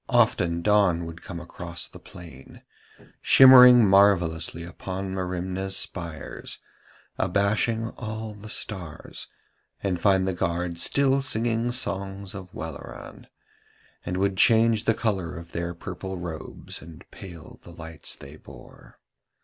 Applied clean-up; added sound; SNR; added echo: none; none; none; none.